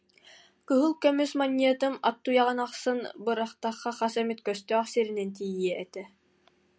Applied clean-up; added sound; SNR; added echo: none; none; none; none.